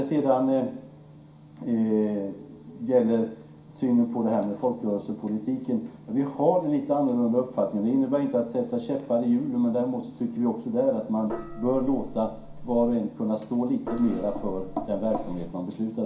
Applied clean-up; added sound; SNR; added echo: none; Gong; 11 dB; reverberation time 0.5 s.